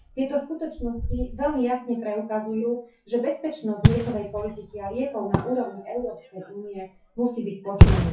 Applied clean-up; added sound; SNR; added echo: classical method WPE with log-MMSE.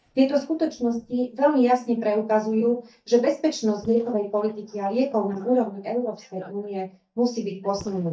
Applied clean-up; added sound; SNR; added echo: neural mask model DeepFilterNet 3.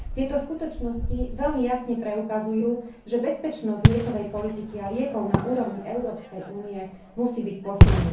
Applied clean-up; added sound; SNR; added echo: none; Fireworks; -2 dB; reverberation time 0.6 s.